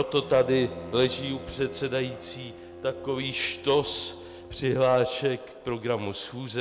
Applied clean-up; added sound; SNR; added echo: none; Bowed string instrument; 16 dB; none.